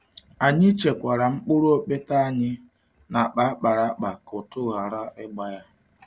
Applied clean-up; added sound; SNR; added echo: none; none; none; none.